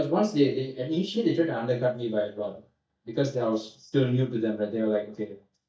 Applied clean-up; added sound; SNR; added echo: neural mask model DeepFilterNet 3.